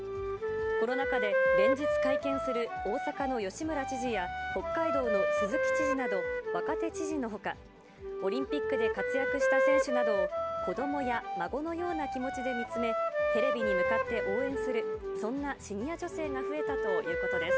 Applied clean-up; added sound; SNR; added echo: none; Wind instrument, woodwind instrument; -4 dB; none.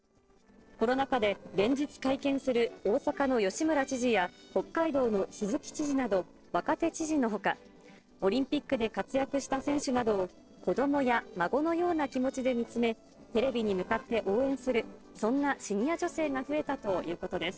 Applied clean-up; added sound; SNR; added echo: neural separator model SepFormer DNS4.